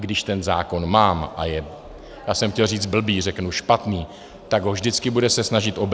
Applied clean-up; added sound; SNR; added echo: none; none; none; none.